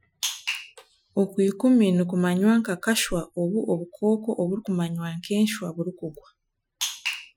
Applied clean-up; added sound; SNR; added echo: classical method Wiener filter.